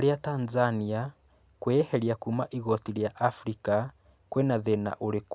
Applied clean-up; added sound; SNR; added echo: none; none; none; none.